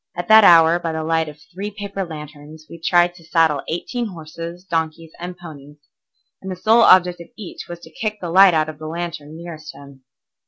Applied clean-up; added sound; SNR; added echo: none; none; none; none.